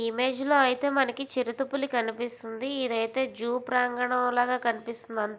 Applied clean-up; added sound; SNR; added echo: none; none; none; none.